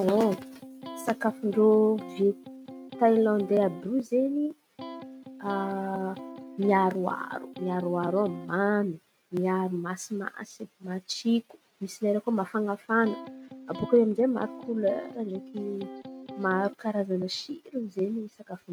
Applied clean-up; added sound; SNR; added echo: none; Electric guitar; 14 dB; none.